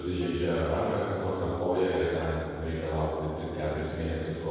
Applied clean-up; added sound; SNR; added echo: neural separator model SepFormer DNS4.